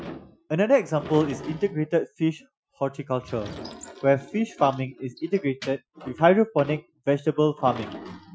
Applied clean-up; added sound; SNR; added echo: classical method Wiener filter.